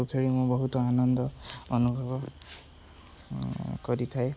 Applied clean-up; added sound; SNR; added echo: none; none; none; none.